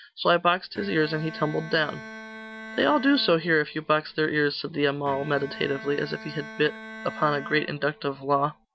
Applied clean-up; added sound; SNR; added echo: none; Bowed string instrument; 15 dB; none.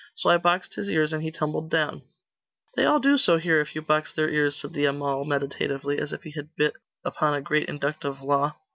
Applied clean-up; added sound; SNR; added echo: none; none; none; none.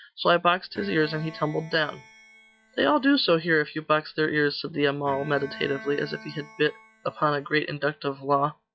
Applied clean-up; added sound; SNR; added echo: classical method log-MMSE.